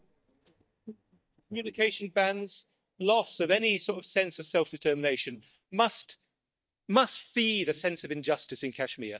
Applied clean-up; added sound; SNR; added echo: neural mask model DeepFilterNet 3.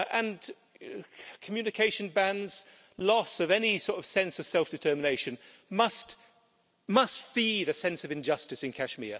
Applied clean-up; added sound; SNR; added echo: none; none; none; none.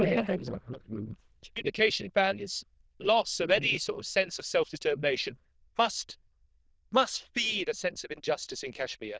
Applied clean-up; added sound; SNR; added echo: neural diffusion model UNIVERSE++.